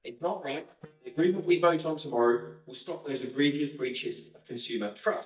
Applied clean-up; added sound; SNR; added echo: neural mask model DeepFilterNet 3.